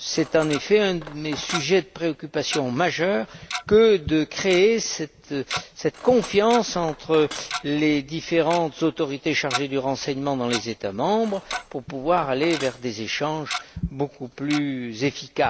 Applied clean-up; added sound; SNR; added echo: none; Tick-tock + Cutlery, silverware; 13 dB; none.